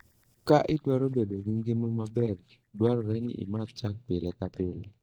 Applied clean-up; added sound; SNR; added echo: neural mask model DeepFilterNet 3.